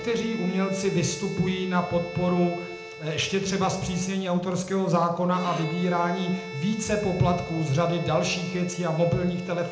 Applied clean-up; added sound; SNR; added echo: none; Bowed string instrument; 13 dB; reverberation time 0.8 s.